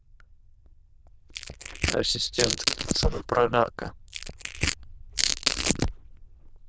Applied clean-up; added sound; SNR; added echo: neural diffusion model UNIVERSE++.